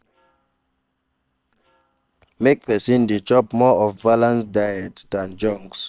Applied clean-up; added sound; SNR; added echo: neural separator model SepFormer WHAM!.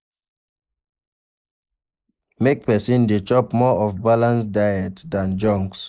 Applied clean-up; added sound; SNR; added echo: neural mask model Resemble Enhance denoiser.